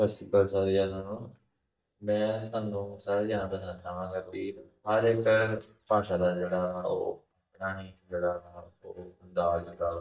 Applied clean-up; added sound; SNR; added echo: neural mask model DeepFilterNet 3.